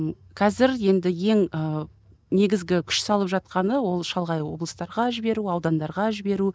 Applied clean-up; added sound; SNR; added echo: none; none; none; none.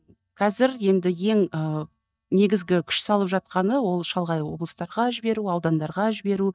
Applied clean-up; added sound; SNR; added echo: neural mask model DeepFilterNet 3.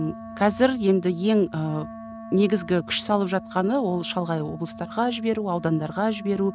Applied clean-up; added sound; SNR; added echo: none; Wind instrument, woodwind instrument; 15 dB; none.